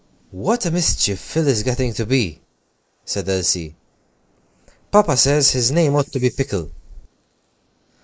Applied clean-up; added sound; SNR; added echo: neural mask model Resemble Enhance denoiser.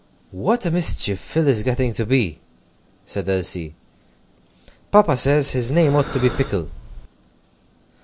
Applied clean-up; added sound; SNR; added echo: none; Breathing; 11 dB; none.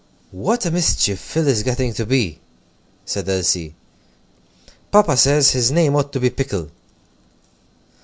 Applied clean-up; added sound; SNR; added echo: none; none; none; none.